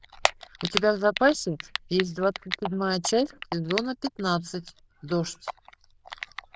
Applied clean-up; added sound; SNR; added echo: neural diffusion model UNIVERSE++.